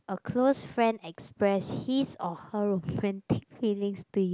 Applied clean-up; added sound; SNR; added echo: none; none; none; none.